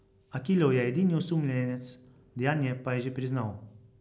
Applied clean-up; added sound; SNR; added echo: none; none; none; none.